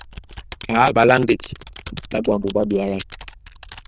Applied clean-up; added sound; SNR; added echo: neural diffusion model UNIVERSE++.